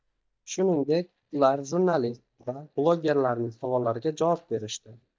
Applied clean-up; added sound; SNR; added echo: neural mask model DeepFilterNet 3.